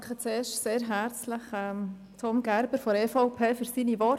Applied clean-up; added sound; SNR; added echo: none; none; none; none.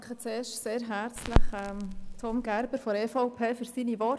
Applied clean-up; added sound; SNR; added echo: none; Crackle; -3 dB; none.